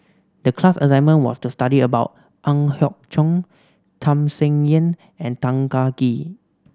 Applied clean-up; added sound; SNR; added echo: none; none; none; none.